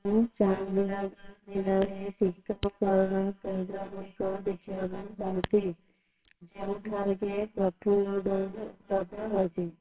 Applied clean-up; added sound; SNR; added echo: neural separator model SepFormer WHAMR!.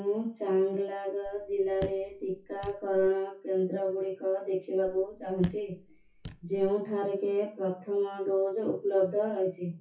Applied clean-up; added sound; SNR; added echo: classical method WPE with log-MMSE.